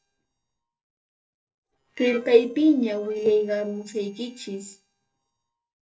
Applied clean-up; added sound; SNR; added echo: neural separator model SepFormer DNS4.